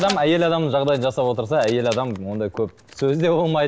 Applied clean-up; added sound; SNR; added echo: none; Writing; 19 dB; none.